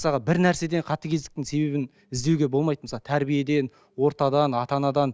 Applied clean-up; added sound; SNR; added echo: none; none; none; none.